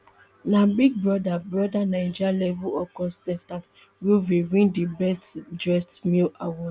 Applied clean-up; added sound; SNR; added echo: none; none; none; none.